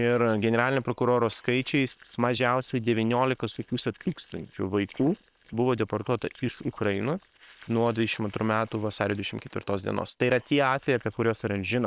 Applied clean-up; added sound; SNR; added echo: neural separator model SepFormer WHAM!.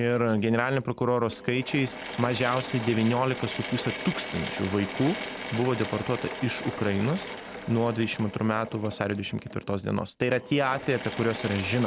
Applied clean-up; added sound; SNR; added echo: none; Drill / Mechanisms; 11 dB; none.